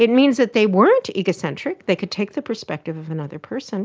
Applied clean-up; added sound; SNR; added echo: none; none; none; none.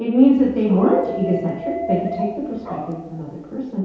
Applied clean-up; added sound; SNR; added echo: none; Dog; 10 dB; reverberation time 0.8 s.